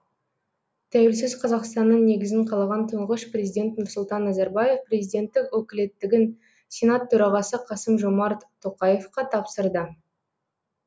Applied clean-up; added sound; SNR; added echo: none; none; none; none.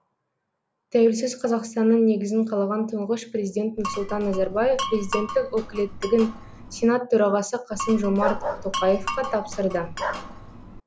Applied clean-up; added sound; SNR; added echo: none; Glass + Bark; 7 dB; none.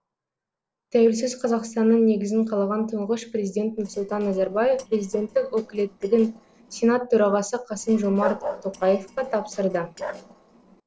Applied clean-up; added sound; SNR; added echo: neural separator model SepFormer DNS4.